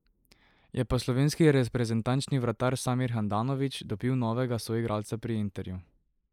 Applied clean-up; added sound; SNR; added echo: neural mask model Resemble Enhance denoiser.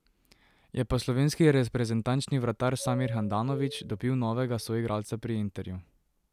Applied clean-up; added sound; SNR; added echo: none; Doorbell; 14 dB; none.